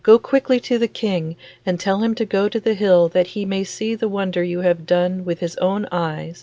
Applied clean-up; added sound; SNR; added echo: none; none; none; none.